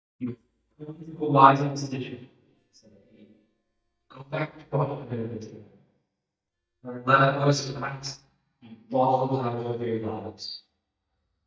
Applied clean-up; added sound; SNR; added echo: neural mask model DeepFilterNet 3.